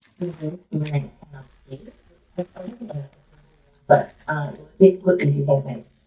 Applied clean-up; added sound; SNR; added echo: neural mask model DeepFilterNet 3.